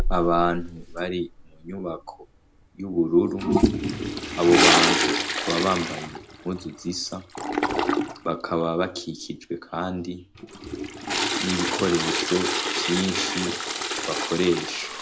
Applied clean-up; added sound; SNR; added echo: none; Toilet flush; 0 dB; none.